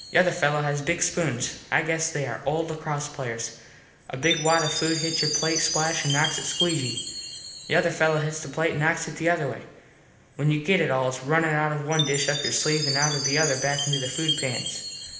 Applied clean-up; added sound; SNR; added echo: none; Chime; 6 dB; reverberation time 1.0 s.